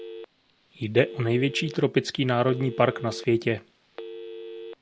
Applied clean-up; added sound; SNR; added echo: none; Telephone; 15 dB; none.